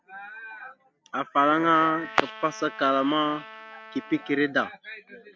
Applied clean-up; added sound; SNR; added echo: none; Trumpet; 17 dB; none.